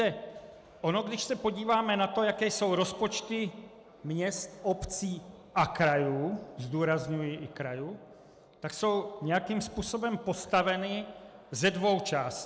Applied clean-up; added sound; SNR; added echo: none; none; none; none.